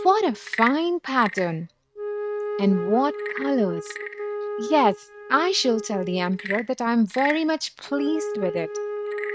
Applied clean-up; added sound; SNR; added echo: neural mask model RNNoise.